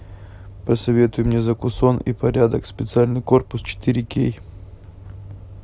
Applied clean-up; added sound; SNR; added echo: none; none; none; none.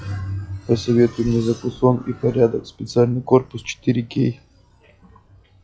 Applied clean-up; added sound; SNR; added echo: classical method log-MMSE.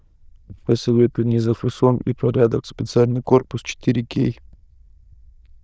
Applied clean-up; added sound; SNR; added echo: neural diffusion model UNIVERSE++.